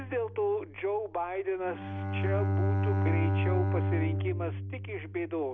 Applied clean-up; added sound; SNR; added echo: none; Bowed string instrument; -3 dB; none.